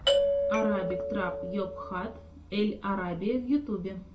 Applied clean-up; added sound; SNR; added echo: none; Doorbell; -2 dB; reverberation time 0.2 s.